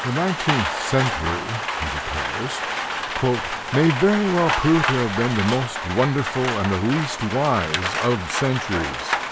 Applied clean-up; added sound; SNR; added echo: none; Rain; 3 dB; none.